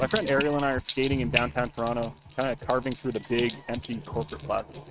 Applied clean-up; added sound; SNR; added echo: neural mask model RNNoise.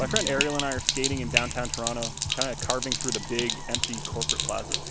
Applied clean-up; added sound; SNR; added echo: none; Sink (filling or washing); -1 dB; none.